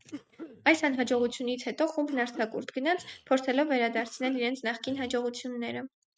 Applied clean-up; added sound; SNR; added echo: neural mask model RNNoise.